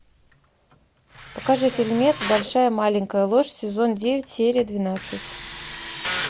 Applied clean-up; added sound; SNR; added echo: none; Tools; 11 dB; none.